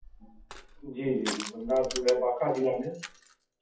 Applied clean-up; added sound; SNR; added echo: classical method WPE with log-MMSE.